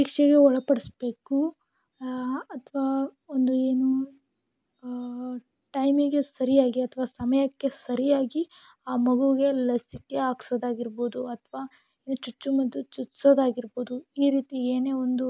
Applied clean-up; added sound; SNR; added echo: none; none; none; none.